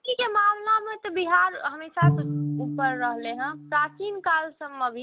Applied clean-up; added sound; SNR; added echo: none; Bowed string instrument; 2 dB; none.